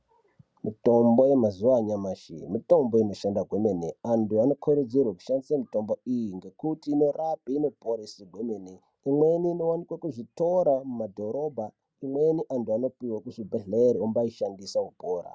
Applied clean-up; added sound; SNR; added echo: none; none; none; none.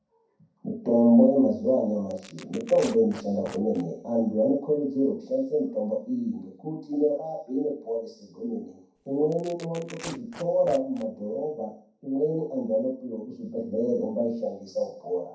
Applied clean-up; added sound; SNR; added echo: none; Tearing; 20 dB; reverberation time 0.6 s.